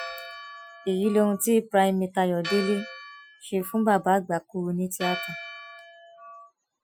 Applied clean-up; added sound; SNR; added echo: classical method Wiener filter.